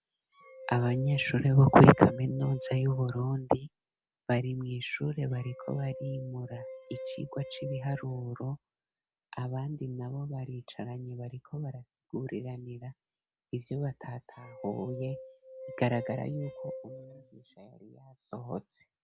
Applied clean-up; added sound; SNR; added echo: none; Glass; 14 dB; none.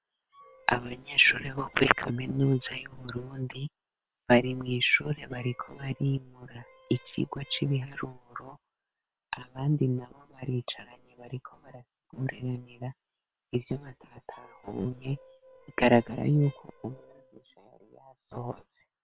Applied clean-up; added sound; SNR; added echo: neural separator model SepFormer WHAM!.